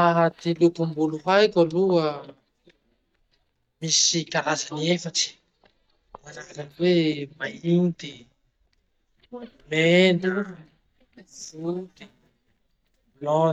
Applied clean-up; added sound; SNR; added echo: neural mask model DeepFilterNet 3.